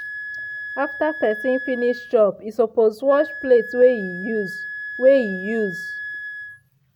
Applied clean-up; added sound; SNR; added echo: none; Wind instrument, woodwind instrument; 11 dB; none.